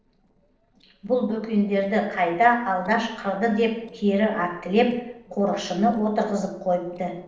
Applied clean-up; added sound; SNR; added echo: neural separator model SepFormer DNS4.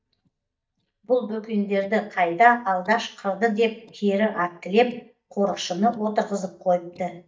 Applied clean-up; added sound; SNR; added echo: neural mask model DeepFilterNet 3.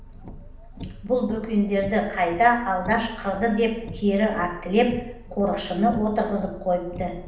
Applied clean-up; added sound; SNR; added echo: none; Car; 15 dB; reverberation time 0.8 s.